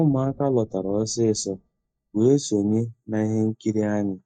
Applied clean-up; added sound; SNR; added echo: neural mask model DeepFilterNet 3.